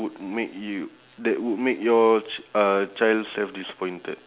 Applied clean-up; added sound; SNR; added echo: none; none; none; none.